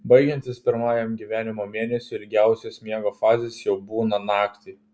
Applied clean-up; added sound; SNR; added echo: none; none; none; none.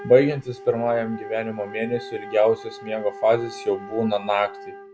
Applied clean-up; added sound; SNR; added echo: none; Wind instrument, woodwind instrument; 15 dB; none.